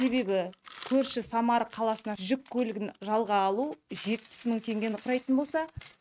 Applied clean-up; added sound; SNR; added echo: neural mask model RNNoise.